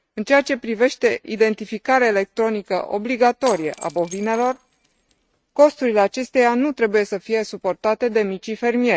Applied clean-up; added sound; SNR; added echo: neural mask model RNNoise.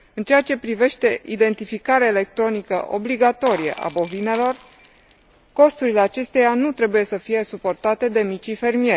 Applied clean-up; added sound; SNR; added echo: none; Shatter; 15 dB; none.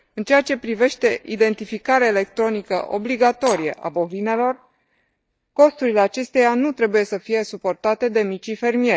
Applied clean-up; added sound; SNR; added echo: neural mask model DeepFilterNet 3.